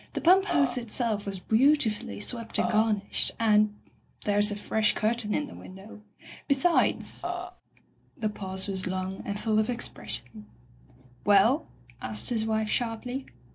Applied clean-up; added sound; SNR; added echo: none; Burping, eructation; 4 dB; none.